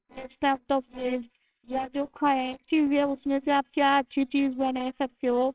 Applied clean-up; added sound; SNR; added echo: neural separator model SepFormer WHAMR!.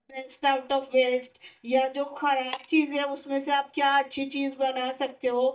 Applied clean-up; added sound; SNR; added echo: neural mask model DeepFilterNet 3.